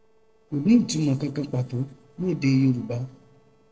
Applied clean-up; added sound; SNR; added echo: neural separator model SepFormer DNS4.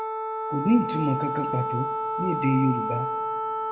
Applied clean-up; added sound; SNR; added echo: none; Wind instrument, woodwind instrument; 2 dB; reverberation time 1.2 s.